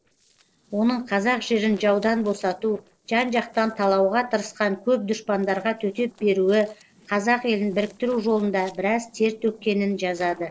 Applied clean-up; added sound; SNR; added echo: neural separator model SepFormer DNS4.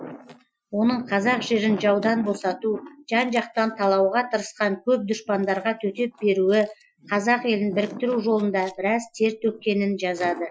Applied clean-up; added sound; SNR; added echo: classical method Wiener filter.